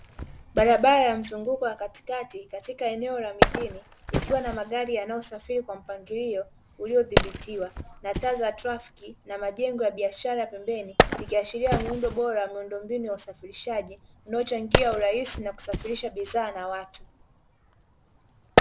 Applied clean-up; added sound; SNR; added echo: none; Wood; 2 dB; none.